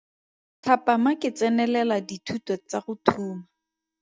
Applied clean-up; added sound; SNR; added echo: neural mask model DeepFilterNet 3.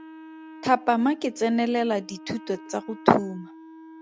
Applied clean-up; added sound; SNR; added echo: none; Wind instrument, woodwind instrument; 18 dB; none.